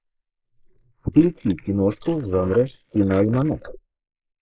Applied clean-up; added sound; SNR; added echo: neural mask model Resemble Enhance denoiser.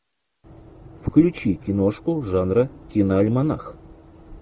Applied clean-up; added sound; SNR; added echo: none; none; none; none.